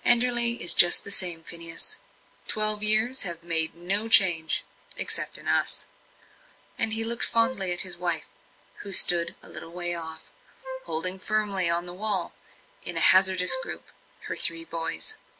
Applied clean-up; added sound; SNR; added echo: none; Wind instrument, woodwind instrument; 14 dB; none.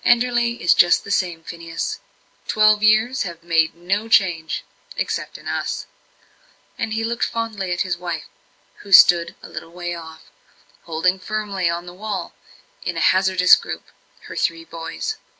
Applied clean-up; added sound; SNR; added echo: none; none; none; none.